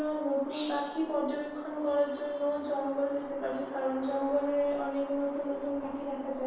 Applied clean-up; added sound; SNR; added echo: none; Wind; 18 dB; reverberation time 1.1 s.